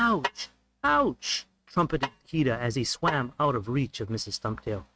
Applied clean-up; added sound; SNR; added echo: neural mask model RNNoise.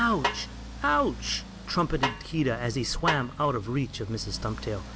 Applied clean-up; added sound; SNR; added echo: none; Accelerating, revving, vroom + Snare drum; 7 dB; none.